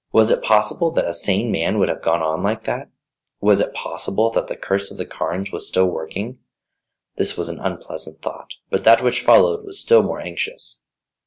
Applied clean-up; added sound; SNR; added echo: none; none; none; none.